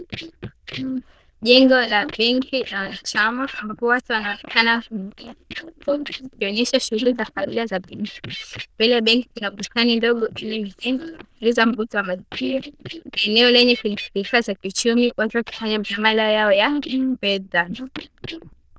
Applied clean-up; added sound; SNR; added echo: neural diffusion model UNIVERSE++.